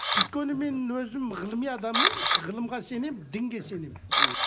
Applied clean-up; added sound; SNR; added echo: none; Camera; -2 dB; none.